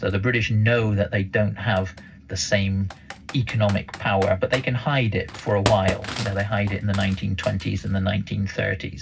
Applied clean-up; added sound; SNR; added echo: none; Computer keyboard; 14 dB; reverberation time 0.4 s.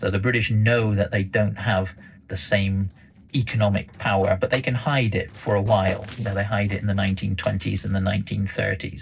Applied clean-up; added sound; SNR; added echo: neural separator model SepFormer DNS4.